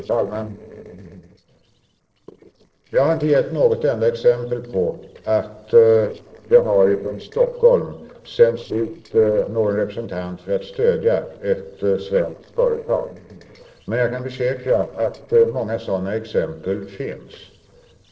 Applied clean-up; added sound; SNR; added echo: neural separator model SepFormer DNS4.